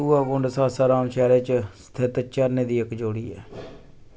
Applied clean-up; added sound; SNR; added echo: none; none; none; none.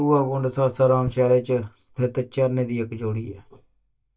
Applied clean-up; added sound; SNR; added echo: neural mask model DeepFilterNet 3.